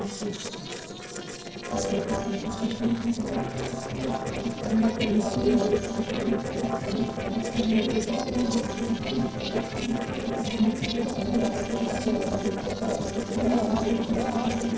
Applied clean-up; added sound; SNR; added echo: neural separator model SepFormer DNS4.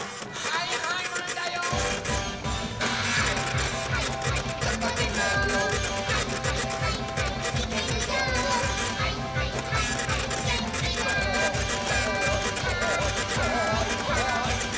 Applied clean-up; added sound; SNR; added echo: none; Printer; 6 dB; reverberation time 2.6 s.